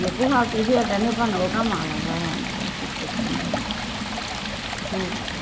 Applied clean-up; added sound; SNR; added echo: none; Stream; 2 dB; reverberation time 0.5 s.